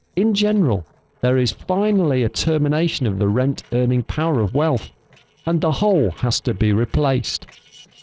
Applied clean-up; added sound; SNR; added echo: neural separator model SepFormer DNS4.